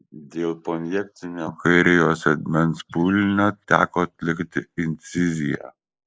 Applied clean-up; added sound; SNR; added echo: neural mask model Resemble Enhance denoiser.